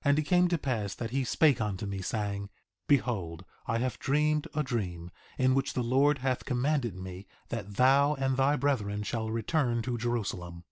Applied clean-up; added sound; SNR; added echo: none; none; none; none.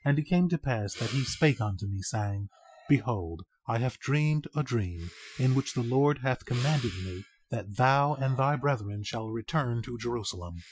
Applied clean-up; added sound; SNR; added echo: classical method Wiener filter.